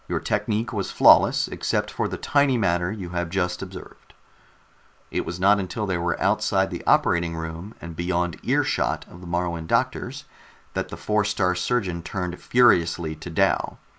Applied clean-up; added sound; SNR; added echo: none; none; none; none.